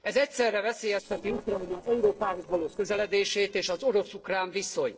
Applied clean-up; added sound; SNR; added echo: neural separator model SepFormer DNS4.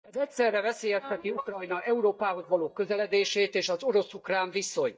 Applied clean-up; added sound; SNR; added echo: neural mask model DeepFilterNet 3.